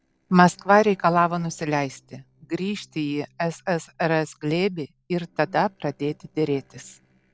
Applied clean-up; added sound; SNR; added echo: neural separator model SepFormer DNS4.